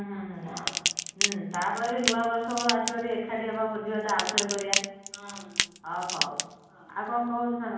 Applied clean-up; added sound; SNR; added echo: none; Crackle / Crushing; 2 dB; reverberation time 1.0 s.